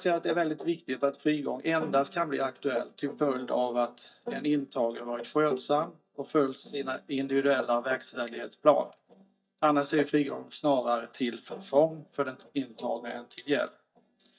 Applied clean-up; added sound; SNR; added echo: neural mask model DeepFilterNet 3.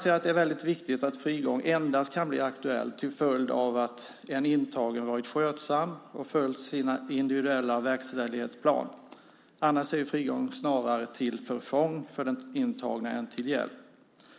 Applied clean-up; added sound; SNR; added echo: none; none; none; none.